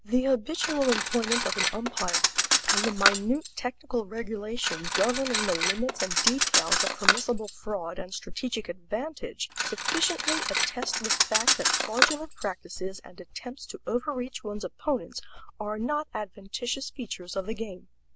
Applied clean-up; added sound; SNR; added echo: none; Cutlery, silverware; -3 dB; none.